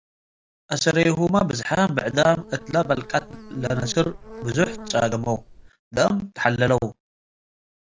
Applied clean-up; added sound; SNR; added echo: none; Buzz; 16 dB; none.